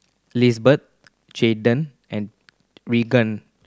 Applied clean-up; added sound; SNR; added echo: none; none; none; none.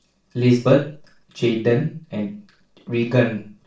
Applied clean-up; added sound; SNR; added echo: none; none; none; reverberation time 0.4 s.